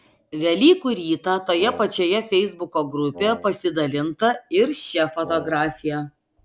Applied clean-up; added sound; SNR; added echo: none; Wind instrument, woodwind instrument; 16 dB; none.